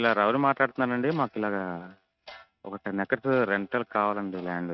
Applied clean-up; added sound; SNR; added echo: neural mask model RNNoise.